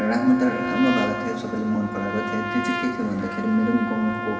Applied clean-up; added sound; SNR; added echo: none; Trumpet; 7 dB; reverberation time 2.7 s.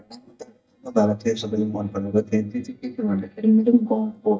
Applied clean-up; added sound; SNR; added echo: neural mask model DeepFilterNet 3.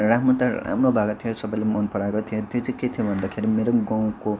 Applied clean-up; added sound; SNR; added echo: none; none; none; none.